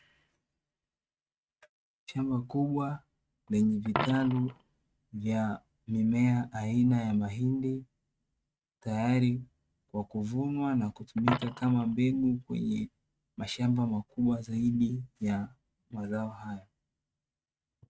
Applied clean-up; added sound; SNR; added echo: neural mask model RNNoise.